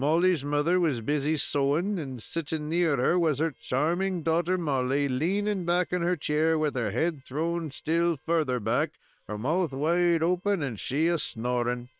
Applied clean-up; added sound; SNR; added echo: neural separator model SepFormer WHAM!.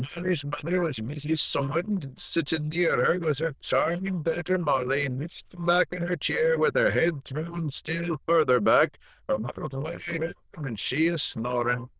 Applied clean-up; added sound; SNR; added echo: neural diffusion model UNIVERSE++.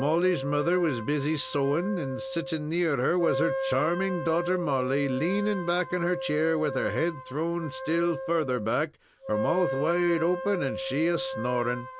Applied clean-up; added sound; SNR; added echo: none; Wind instrument, woodwind instrument; 7 dB; none.